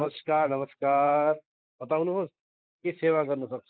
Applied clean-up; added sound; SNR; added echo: neural mask model Resemble Enhance denoiser.